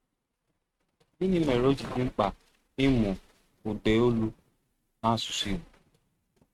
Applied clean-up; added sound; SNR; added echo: neural mask model RNNoise.